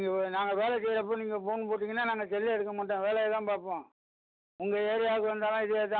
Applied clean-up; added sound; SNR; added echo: none; none; none; none.